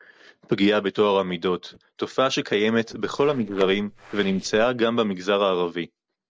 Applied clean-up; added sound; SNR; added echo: neural separator model SepFormer DNS4.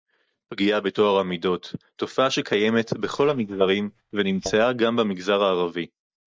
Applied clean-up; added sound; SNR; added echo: neural mask model DeepFilterNet 3.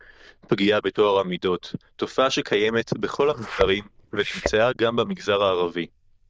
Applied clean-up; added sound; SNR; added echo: neural diffusion model UNIVERSE++.